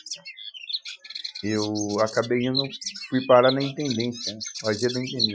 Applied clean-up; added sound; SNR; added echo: classical method Wiener filter.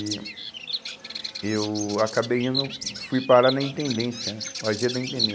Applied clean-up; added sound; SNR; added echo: none; Bird vocalization, bird call, bird song; 7 dB; none.